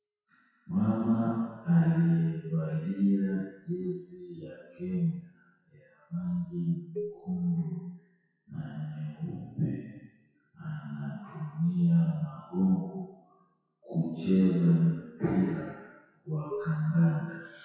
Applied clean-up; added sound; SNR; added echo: classical method WPE with log-MMSE.